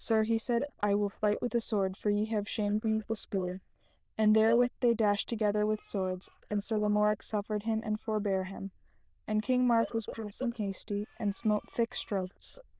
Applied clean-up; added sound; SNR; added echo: neural diffusion model UNIVERSE++.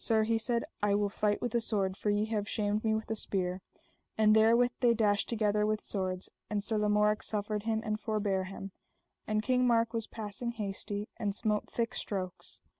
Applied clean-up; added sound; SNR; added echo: none; none; none; none.